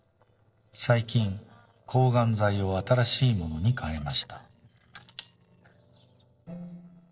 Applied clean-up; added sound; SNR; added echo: neural separator model SepFormer DNS4.